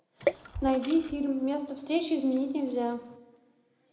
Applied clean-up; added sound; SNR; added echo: none; Water / Splash, splatter; 8 dB; reverberation time 0.9 s.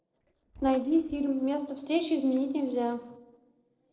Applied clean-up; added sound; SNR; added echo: neural separator model SepFormer DNS4.